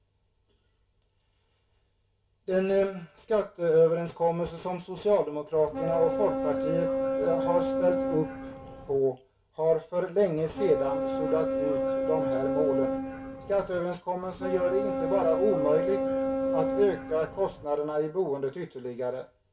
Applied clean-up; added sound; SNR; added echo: none; Boat, Water vehicle; 1 dB; reverberation time 0.2 s.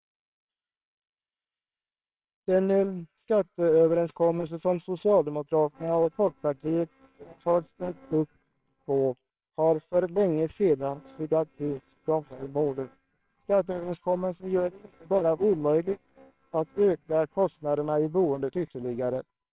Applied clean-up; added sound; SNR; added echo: neural separator model SepFormer WHAMR!.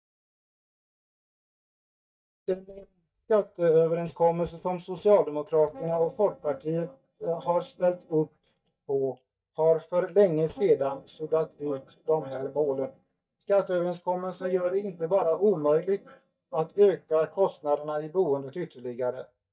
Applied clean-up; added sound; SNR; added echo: neural mask model DeepFilterNet 3.